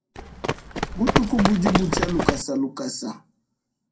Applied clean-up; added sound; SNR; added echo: none; Run; -2 dB; reverberation time 0.2 s.